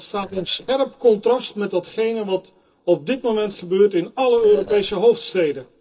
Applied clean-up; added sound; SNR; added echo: neural separator model SepFormer DNS4.